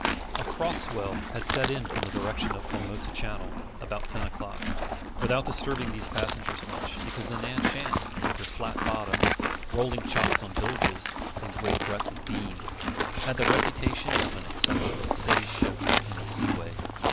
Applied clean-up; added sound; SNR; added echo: none; Livestock, farm animals, working animals; -5 dB; none.